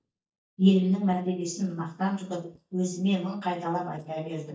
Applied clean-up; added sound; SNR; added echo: neural mask model DeepFilterNet 3.